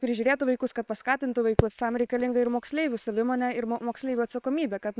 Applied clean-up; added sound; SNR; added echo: neural separator model SepFormer WHAM!.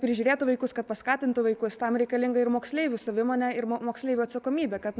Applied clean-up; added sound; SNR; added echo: none; none; none; none.